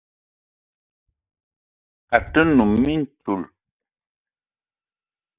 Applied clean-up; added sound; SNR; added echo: neural mask model DeepFilterNet 3.